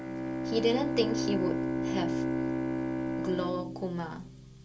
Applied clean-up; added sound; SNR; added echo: none; Bowed string instrument; -2 dB; reverberation time 0.2 s.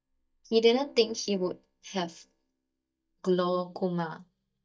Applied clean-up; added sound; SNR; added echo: neural mask model DeepFilterNet 3.